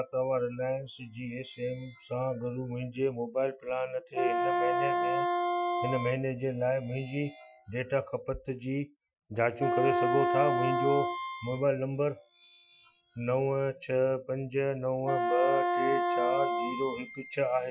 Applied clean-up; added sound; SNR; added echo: classical method Wiener filter.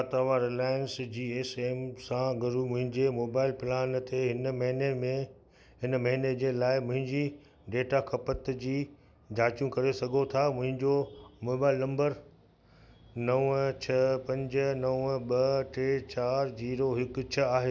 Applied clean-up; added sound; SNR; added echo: none; none; none; none.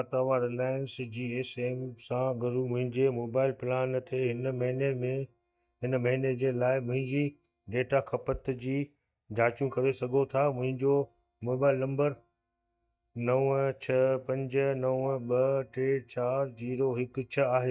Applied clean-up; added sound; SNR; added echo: neural mask model DeepFilterNet 3.